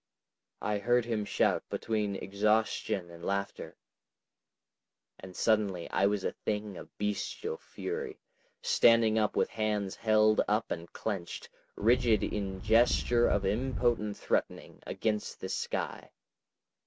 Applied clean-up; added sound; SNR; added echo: none; Wind; 5 dB; none.